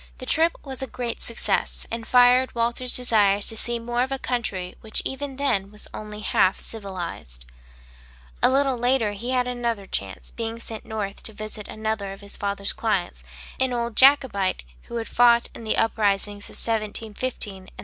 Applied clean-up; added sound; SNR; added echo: none; none; none; none.